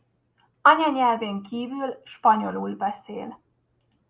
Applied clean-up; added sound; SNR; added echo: none; none; none; none.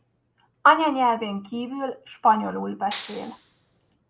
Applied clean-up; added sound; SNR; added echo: none; Clapping; 16 dB; none.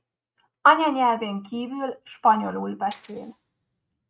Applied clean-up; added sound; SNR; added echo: neural mask model RNNoise.